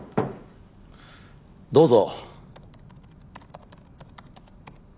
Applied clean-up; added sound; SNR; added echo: none; none; none; none.